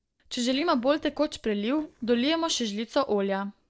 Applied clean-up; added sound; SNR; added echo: neural separator model SepFormer DNS4.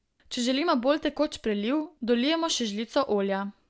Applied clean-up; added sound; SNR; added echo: none; none; none; none.